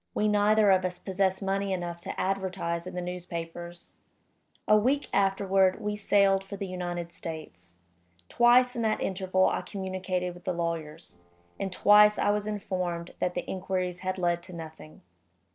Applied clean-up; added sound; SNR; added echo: neural separator model SepFormer DNS4.